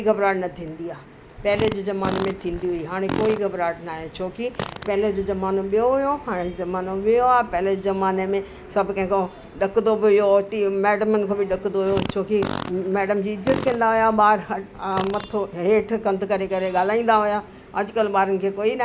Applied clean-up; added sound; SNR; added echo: none; Fart; 10 dB; none.